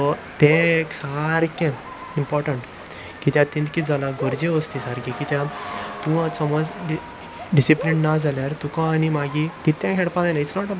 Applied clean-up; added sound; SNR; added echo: none; Bird + Motor vehicle (road) / Siren; 14 dB; none.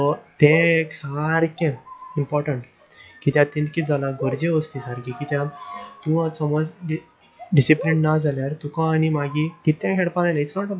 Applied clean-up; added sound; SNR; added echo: classical method log-MMSE.